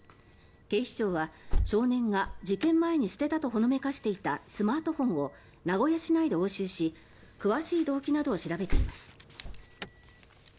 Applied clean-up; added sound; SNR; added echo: none; Alarm; 7 dB; none.